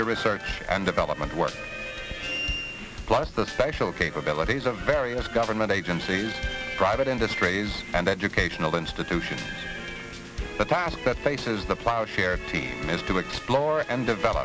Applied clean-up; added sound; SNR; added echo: none; Drum / Drum kit; 14 dB; none.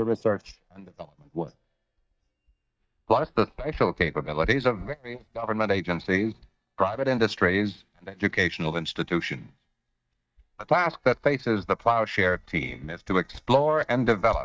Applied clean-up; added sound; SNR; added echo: neural mask model DeepFilterNet 3.